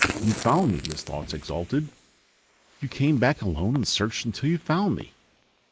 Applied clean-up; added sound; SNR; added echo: neural mask model Resemble Enhance denoiser.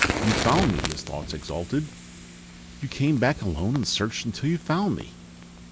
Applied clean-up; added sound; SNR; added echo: none; Fire; 5 dB; none.